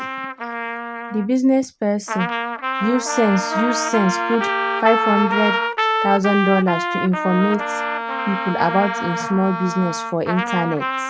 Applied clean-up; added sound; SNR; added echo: none; Wind instrument, woodwind instrument + Trumpet; 2 dB; none.